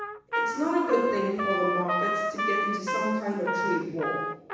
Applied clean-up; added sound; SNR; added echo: none; Trumpet; 0 dB; reverberation time 1.1 s.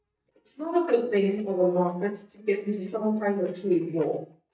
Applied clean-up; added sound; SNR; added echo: neural mask model DeepFilterNet 3.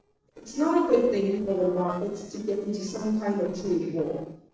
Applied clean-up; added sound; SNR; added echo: neural separator model SepFormer DNS4.